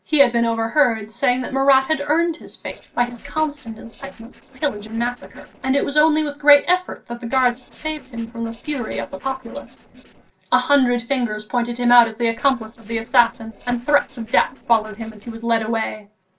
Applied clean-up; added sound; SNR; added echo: neural separator model SepFormer DNS4.